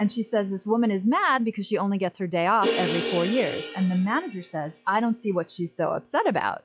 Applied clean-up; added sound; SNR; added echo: classical method log-MMSE.